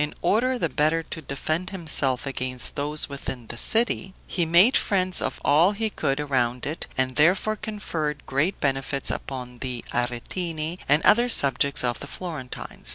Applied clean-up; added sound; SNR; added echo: none; none; none; none.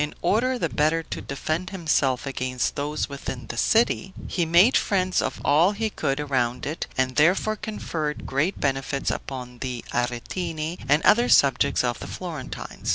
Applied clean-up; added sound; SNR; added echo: none; Breathing; 15 dB; none.